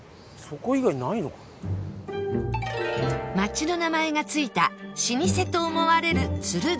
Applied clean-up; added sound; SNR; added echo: none; none; none; none.